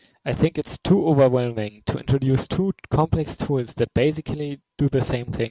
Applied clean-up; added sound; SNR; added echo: none; none; none; none.